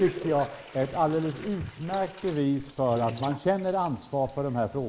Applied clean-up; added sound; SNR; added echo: neural mask model Resemble Enhance denoiser.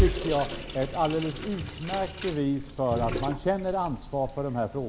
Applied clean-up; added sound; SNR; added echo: none; Sink (filling or washing) / Water tap, faucet; 4 dB; none.